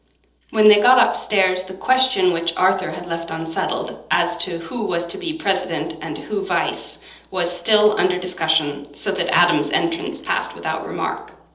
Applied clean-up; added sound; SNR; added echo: neural separator model SepFormer DNS4.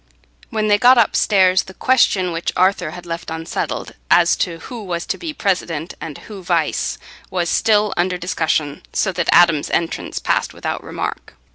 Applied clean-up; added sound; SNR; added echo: none; none; none; none.